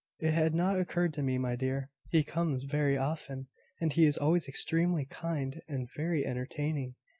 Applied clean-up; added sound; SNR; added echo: none; none; none; none.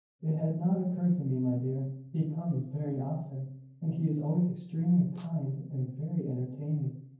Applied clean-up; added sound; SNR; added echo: neural separator model SepFormer DNS4.